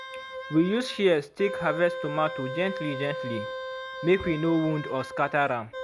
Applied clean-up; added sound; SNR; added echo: none; Wind instrument, woodwind instrument; 9 dB; none.